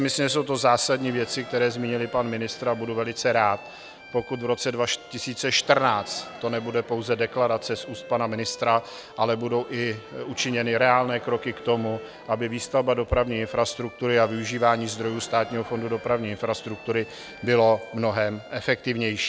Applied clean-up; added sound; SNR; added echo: none; Bowed string instrument + Crowd; 18 dB; none.